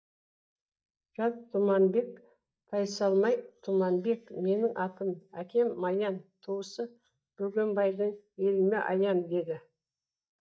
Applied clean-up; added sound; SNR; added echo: neural mask model DeepFilterNet 3.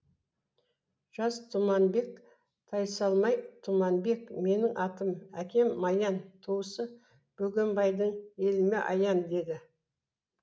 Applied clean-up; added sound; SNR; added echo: none; none; none; none.